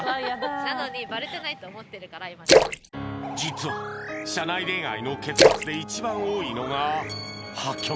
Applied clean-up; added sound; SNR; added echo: none; Splash, splatter; -5 dB; none.